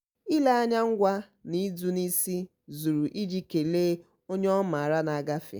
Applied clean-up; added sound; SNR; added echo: none; none; none; none.